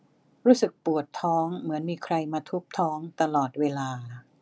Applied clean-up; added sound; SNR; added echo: none; none; none; none.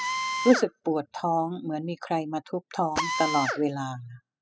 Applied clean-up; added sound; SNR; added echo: classical method spectral subtraction.